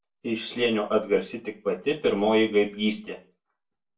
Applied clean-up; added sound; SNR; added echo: none; none; none; reverberation time 0.3 s.